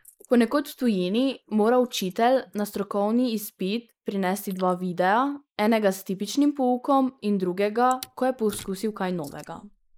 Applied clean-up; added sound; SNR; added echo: neural mask model Resemble Enhance denoiser.